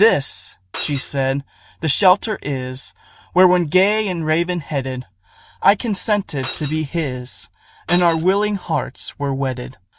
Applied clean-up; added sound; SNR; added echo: none; Shatter; 11 dB; none.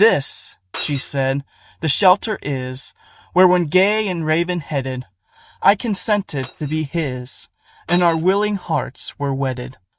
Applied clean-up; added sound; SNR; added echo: neural mask model RNNoise.